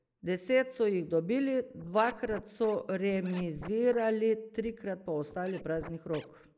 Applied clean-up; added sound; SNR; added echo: neural mask model Resemble Enhance denoiser.